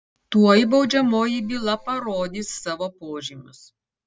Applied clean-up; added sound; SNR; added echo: none; Keyboard (musical); 19 dB; none.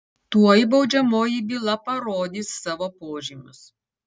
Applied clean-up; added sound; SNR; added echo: none; none; none; none.